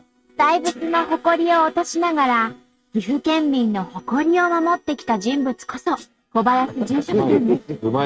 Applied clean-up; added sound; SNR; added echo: neural mask model RNNoise.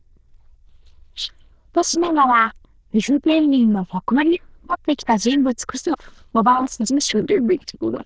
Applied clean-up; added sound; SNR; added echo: neural diffusion model UNIVERSE++.